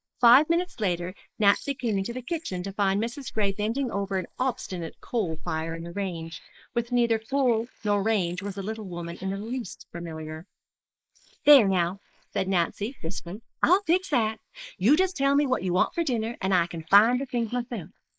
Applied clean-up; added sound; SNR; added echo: neural mask model Resemble Enhance denoiser.